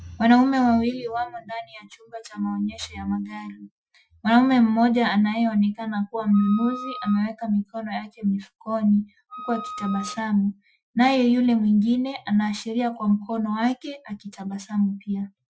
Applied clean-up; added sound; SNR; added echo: classical method Wiener filter.